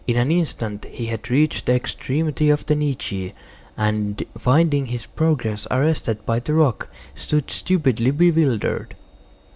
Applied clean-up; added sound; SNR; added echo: none; none; none; none.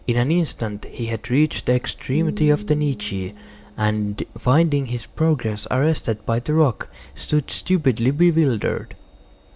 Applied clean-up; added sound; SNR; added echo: none; Piano; 15 dB; none.